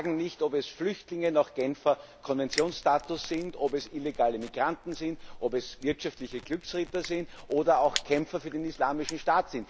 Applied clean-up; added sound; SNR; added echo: none; Crackle + Crushing; 15 dB; none.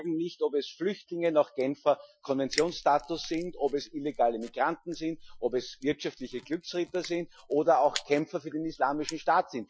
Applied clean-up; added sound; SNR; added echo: classical method Wiener filter.